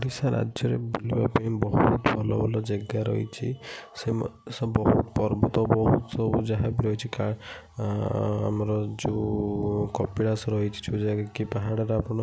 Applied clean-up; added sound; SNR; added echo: none; none; none; none.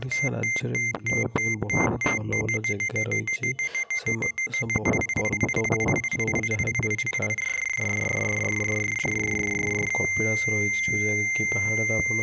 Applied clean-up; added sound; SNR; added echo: none; Ringtone; -2 dB; none.